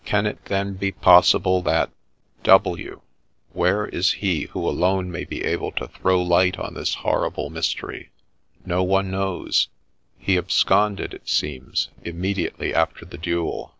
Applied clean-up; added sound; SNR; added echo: none; none; none; none.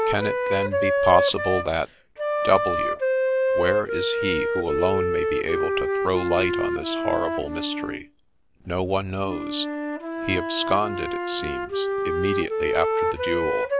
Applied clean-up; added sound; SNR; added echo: none; Wind instrument, woodwind instrument; -1 dB; none.